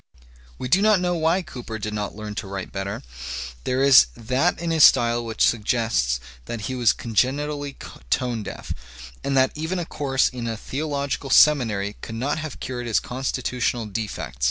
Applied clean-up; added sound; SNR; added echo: none; none; none; none.